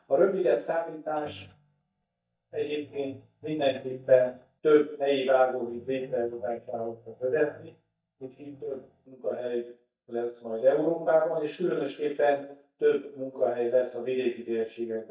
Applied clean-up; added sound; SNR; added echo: neural mask model DeepFilterNet 3.